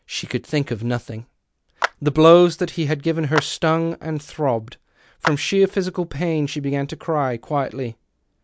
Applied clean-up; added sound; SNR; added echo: none; Clapping; 11 dB; none.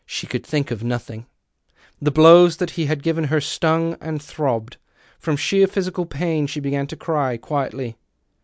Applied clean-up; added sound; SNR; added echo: none; none; none; none.